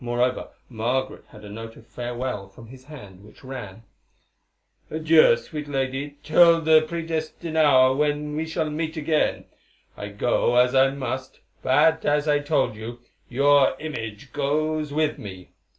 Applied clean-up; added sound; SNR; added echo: none; none; none; none.